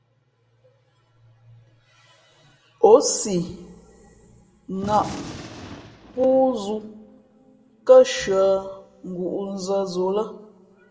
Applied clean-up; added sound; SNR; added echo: none; Gunshot, gunfire; 15 dB; reverberation time 0.5 s.